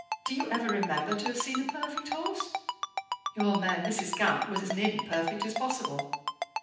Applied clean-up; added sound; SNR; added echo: none; Ringtone; 3 dB; reverberation time 0.9 s.